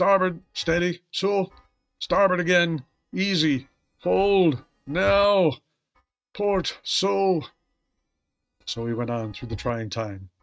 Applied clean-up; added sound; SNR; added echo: neural mask model RNNoise.